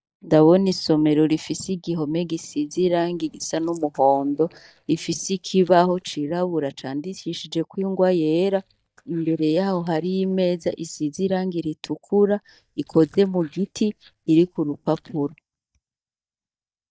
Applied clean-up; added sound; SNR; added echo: neural mask model DeepFilterNet 3.